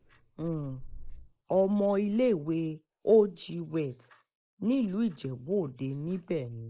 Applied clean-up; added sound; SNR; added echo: neural mask model Resemble Enhance denoiser.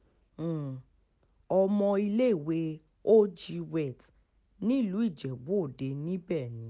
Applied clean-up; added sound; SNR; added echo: none; none; none; none.